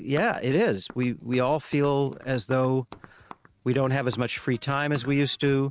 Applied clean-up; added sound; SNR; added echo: neural mask model RNNoise.